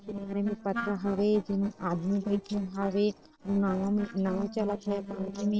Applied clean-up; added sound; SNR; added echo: neural separator model SepFormer DNS4.